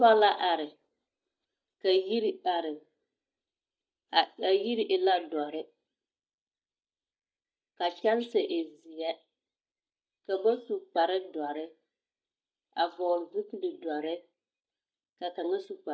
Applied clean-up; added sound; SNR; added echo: neural mask model DeepFilterNet 3.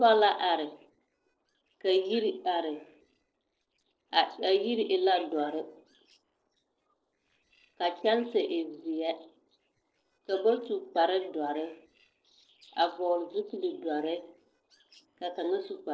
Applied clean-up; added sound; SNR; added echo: neural separator model SepFormer DNS4.